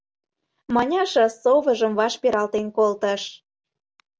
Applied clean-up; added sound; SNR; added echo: none; none; none; none.